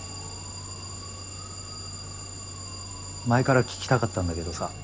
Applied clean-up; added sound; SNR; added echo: none; Alarm; 11 dB; none.